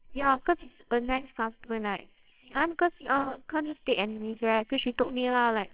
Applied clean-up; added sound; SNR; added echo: neural separator model SepFormer WHAMR!.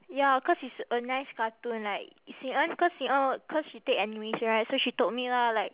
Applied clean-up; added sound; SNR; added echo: none; none; none; none.